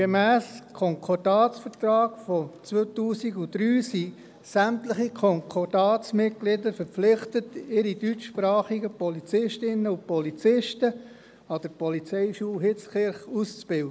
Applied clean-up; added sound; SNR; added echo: none; none; none; none.